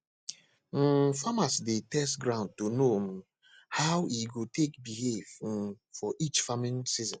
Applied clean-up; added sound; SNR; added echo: none; none; none; none.